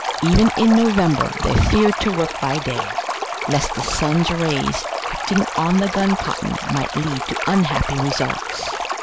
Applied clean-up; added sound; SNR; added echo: none; Stream; 5 dB; none.